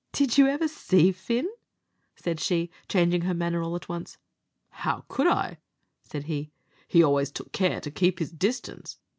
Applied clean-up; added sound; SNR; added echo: none; none; none; none.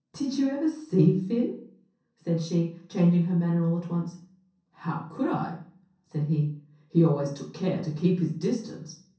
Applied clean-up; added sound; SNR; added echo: none; none; none; reverberation time 0.6 s.